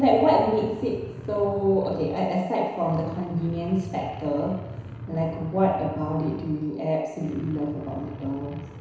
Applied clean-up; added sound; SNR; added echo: none; Truck; 13 dB; reverberation time 1.0 s.